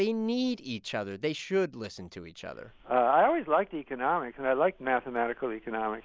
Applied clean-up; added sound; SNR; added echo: none; none; none; none.